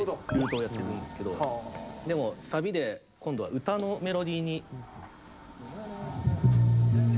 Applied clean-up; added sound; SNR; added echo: none; Train; 17 dB; none.